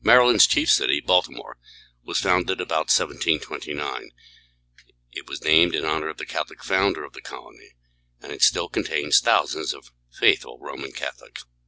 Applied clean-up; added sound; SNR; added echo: none; none; none; none.